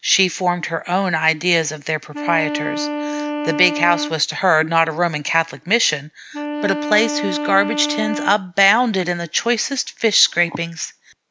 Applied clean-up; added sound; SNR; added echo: none; Wind instrument, woodwind instrument; 7 dB; none.